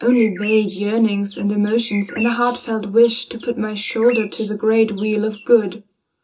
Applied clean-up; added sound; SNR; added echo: none; Bird; 17 dB; reverberation time 0.2 s.